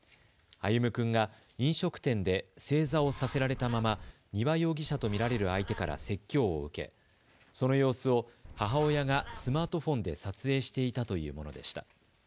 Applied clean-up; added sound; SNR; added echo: none; Bird; 13 dB; none.